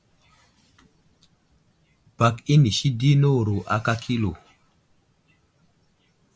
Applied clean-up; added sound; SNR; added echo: none; none; none; none.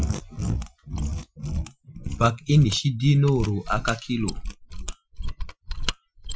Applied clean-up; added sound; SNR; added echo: classical method Wiener filter.